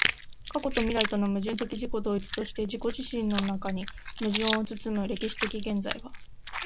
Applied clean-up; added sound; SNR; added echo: none; Chewing, mastication; 2 dB; none.